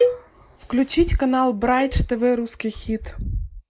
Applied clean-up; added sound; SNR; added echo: neural mask model Resemble Enhance denoiser.